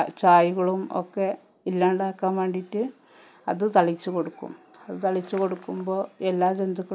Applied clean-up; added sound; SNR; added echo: none; none; none; none.